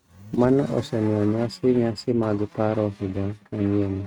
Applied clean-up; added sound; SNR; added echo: neural mask model RNNoise.